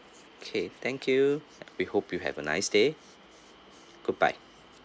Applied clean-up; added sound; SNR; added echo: none; none; none; none.